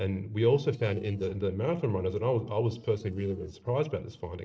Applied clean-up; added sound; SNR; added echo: neural separator model SepFormer DNS4.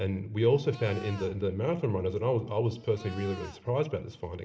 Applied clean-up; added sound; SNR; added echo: none; Livestock, farm animals, working animals; 19 dB; reverberation time 0.9 s.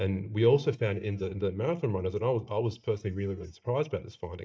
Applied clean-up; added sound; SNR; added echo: neural mask model DeepFilterNet 3.